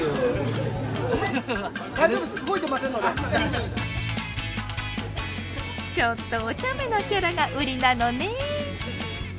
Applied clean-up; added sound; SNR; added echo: none; none; none; none.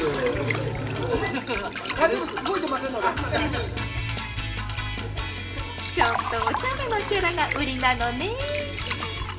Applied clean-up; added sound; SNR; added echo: none; Liquid; 8 dB; reverberation time 0.7 s.